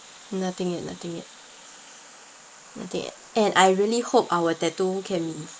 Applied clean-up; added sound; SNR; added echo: neural mask model Resemble Enhance denoiser.